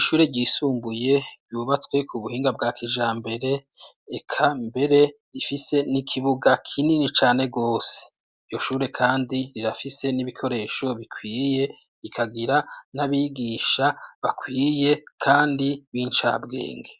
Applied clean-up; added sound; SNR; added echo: none; none; none; none.